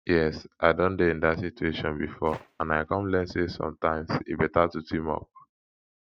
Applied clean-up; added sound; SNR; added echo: neural mask model RNNoise.